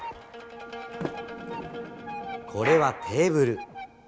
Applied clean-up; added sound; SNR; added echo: none; Sliding door; 14 dB; none.